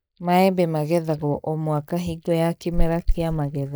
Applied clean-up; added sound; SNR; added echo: neural mask model DeepFilterNet 3.